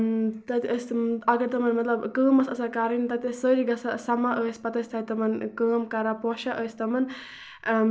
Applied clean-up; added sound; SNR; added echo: none; none; none; none.